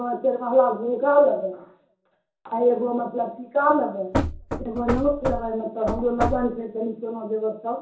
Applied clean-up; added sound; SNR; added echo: none; Knock / Wood; 5 dB; reverberation time 0.7 s.